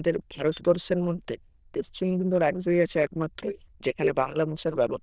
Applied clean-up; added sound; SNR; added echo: neural diffusion model UNIVERSE++.